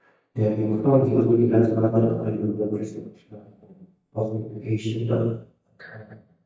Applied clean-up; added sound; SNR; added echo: neural mask model DeepFilterNet 3.